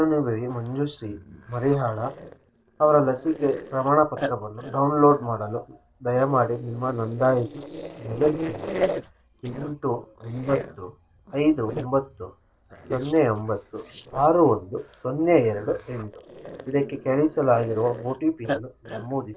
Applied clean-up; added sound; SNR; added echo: neural separator model SepFormer DNS4.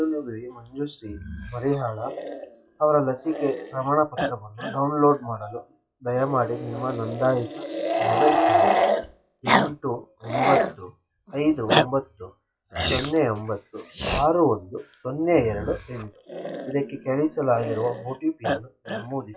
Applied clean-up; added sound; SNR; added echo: classical method WPE with log-MMSE.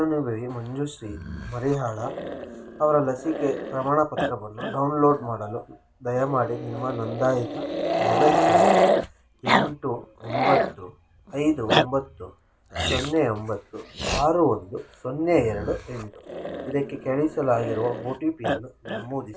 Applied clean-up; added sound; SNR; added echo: none; Growling; 1 dB; reverberation time 0.2 s.